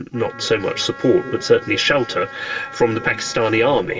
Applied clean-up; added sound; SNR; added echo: none; Wind instrument, woodwind instrument; 17 dB; reverberation time 2.8 s.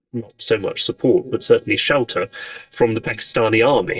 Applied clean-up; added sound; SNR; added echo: neural mask model DeepFilterNet 3.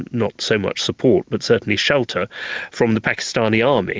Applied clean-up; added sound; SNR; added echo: none; none; none; none.